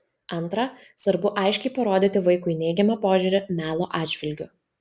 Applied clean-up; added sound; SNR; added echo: none; none; none; none.